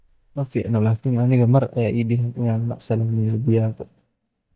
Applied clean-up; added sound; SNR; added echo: neural mask model DeepFilterNet 3.